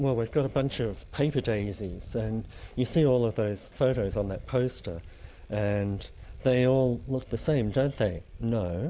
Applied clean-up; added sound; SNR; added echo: none; Bicycle; 16 dB; none.